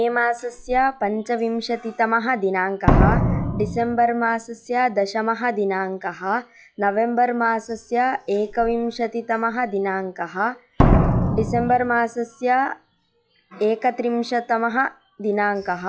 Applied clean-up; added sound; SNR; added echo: classical method log-MMSE.